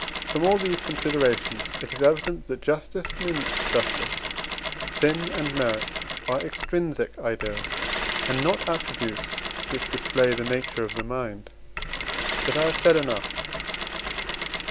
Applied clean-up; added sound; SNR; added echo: none; Mechanisms; 4 dB; none.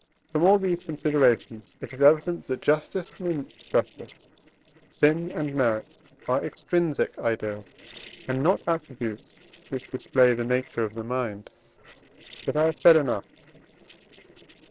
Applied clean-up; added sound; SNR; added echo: neural separator model SepFormer DNS4.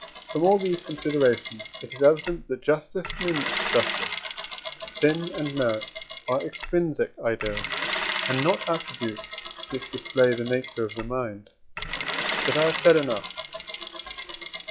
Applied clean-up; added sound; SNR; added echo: classical method log-MMSE.